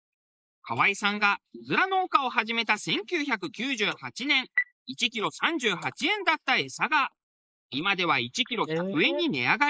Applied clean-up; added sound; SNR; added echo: neural mask model Resemble Enhance denoiser.